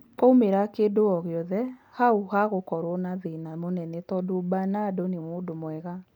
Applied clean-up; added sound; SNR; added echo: none; none; none; none.